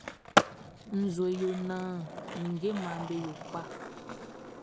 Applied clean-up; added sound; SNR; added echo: none; Skateboard; 0 dB; none.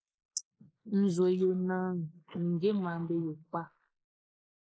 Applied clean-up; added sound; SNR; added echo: neural mask model Resemble Enhance denoiser.